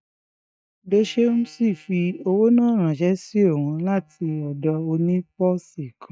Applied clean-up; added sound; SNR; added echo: neural mask model DeepFilterNet 3.